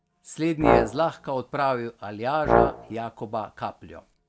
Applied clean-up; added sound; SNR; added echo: none; Brass instrument; -2 dB; none.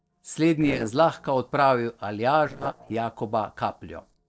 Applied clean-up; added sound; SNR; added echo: neural separator model SepFormer DNS4.